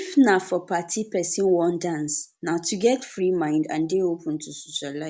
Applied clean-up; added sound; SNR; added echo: none; none; none; none.